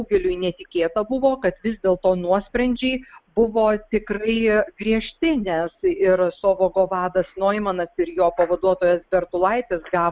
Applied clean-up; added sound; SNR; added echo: none; none; none; none.